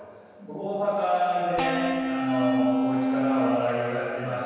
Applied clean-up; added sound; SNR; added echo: none; Electric guitar / Bass guitar; -3 dB; reverberation time 1.9 s.